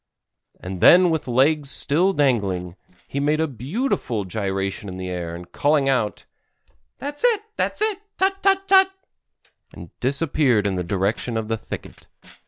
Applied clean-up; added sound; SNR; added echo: neural separator model SepFormer DNS4.